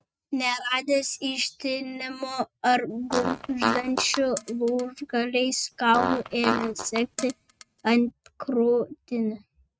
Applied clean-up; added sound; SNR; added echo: neural mask model RNNoise.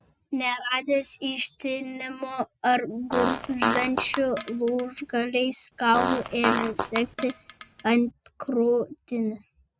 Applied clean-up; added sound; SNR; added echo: none; Fart; 4 dB; none.